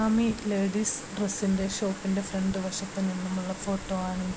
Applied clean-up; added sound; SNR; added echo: none; none; none; none.